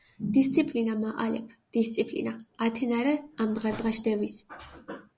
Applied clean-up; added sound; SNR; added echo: none; none; none; none.